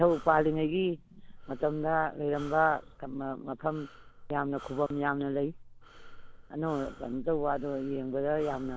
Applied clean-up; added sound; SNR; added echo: none; Breathing; 14 dB; none.